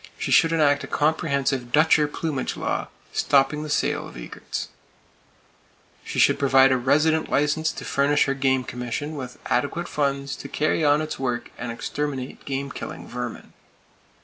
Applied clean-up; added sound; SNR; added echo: none; none; none; none.